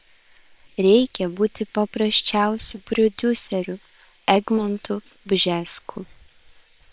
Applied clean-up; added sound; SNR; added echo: neural separator model SepFormer WHAM!.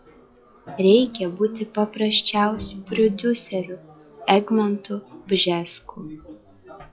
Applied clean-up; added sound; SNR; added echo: classical method log-MMSE.